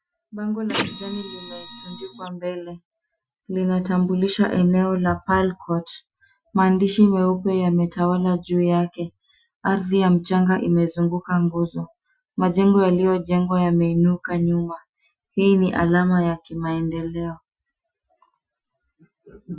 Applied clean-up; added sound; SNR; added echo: classical method Wiener filter.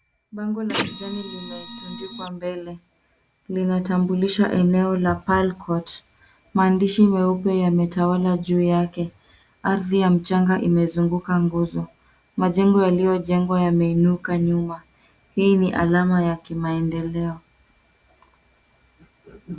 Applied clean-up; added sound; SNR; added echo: none; Printer; 10 dB; none.